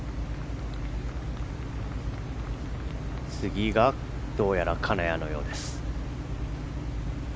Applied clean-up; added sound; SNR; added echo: none; none; none; none.